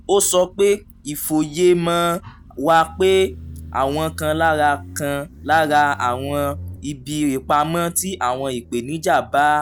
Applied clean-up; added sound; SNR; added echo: none; Motorcycle; 18 dB; none.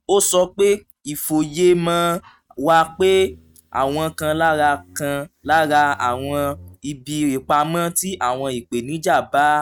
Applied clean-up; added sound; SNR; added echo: neural mask model RNNoise.